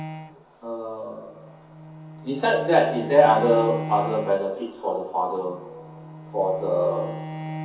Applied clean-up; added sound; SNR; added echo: none; Bowed string instrument; 12 dB; reverberation time 0.6 s.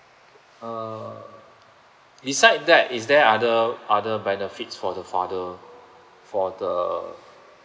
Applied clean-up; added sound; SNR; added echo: none; none; none; none.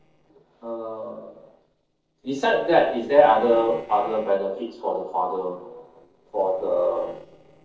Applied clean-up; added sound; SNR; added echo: neural separator model SepFormer DNS4.